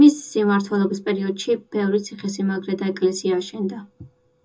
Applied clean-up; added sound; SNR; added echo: none; none; none; reverberation time 0.2 s.